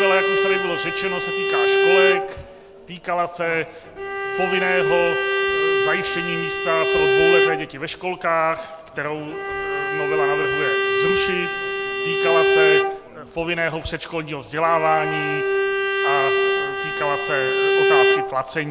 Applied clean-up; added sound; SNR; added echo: none; Bowed string instrument; -4 dB; none.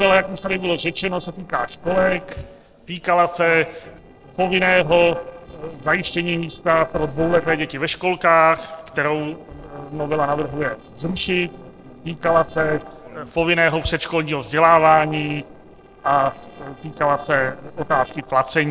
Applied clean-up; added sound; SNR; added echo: neural separator model SepFormer DNS4.